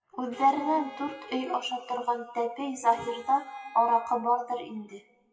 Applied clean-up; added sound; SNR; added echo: classical method WPE with log-MMSE.